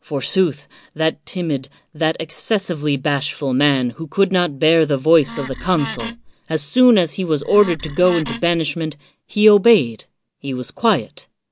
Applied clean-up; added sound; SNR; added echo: none; Wood; 12 dB; none.